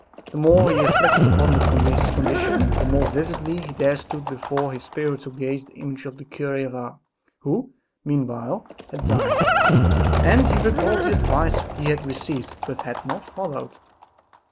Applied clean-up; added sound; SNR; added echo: none; Livestock, farm animals, working animals; -2 dB; none.